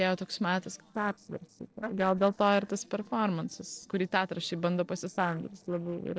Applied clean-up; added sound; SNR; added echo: neural separator model SepFormer DNS4.